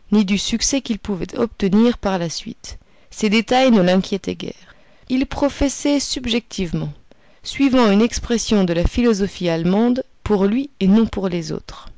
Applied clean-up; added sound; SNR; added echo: none; none; none; none.